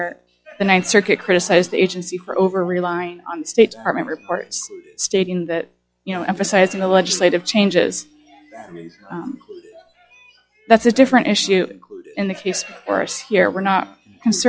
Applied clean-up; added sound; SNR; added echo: classical method log-MMSE.